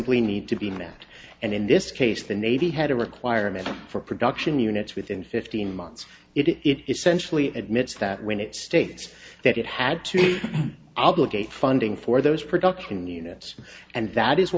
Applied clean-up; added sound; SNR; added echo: none; none; none; none.